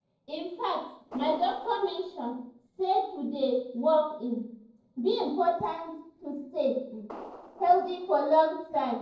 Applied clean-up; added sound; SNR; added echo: neural separator model SepFormer DNS4.